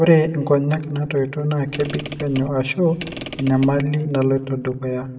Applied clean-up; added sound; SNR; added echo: none; Mechanisms / Car; 12 dB; reverberation time 1.3 s.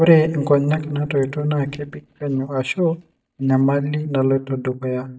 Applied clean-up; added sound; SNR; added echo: neural mask model DeepFilterNet 3.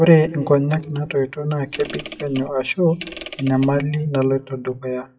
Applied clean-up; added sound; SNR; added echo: classical method WPE with log-MMSE.